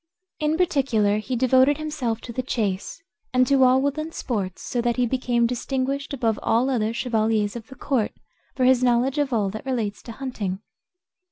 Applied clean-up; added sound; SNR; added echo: none; none; none; none.